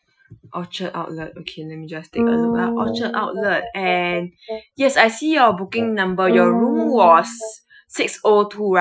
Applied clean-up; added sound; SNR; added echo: classical method Wiener filter.